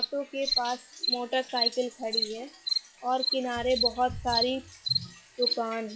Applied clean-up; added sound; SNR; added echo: classical method log-MMSE.